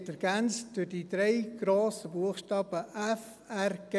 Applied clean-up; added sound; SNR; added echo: none; none; none; none.